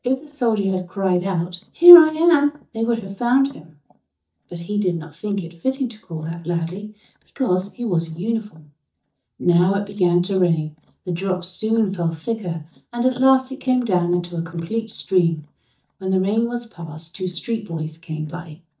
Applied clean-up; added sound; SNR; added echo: neural mask model DeepFilterNet 3.